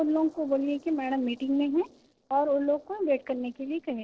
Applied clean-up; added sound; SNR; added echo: neural separator model SepFormer DNS4.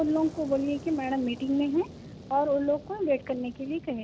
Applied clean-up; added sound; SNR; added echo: none; Fire; 16 dB; none.